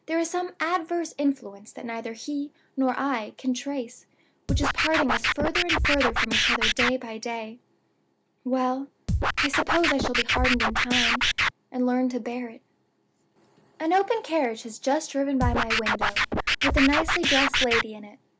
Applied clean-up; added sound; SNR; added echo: none; Scratching (performance technique); -4 dB; none.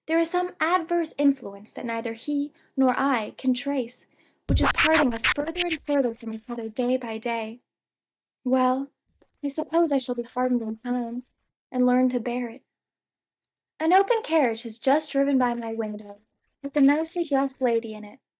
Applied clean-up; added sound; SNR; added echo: neural mask model DeepFilterNet 3.